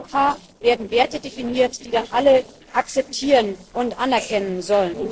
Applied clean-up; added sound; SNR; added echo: neural separator model SepFormer DNS4.